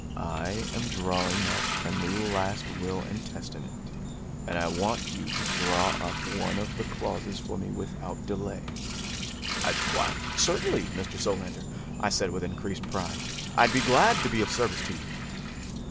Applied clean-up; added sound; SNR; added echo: none; Liquid + Insect; 2 dB; none.